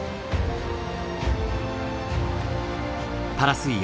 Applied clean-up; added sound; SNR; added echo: none; none; none; none.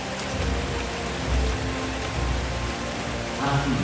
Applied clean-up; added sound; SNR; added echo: none; Rain; 6 dB; reverberation time 1.1 s.